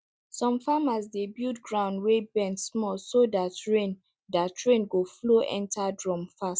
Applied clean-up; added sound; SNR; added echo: none; none; none; none.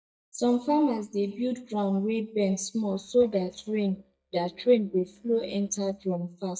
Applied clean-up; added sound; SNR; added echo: neural mask model DeepFilterNet 3.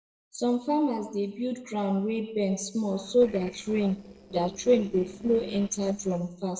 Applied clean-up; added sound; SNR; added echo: neural separator model SepFormer DNS4.